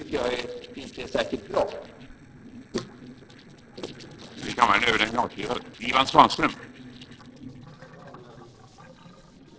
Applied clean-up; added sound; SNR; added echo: neural separator model SepFormer DNS4.